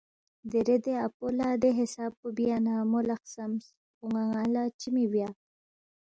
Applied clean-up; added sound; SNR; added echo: none; none; none; none.